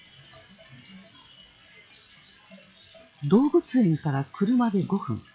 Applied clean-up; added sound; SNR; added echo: classical method log-MMSE.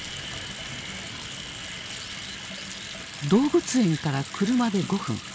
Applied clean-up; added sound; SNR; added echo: none; Bathtub (filling or washing) / Sink (filling or washing) / Water tap, faucet; 11 dB; none.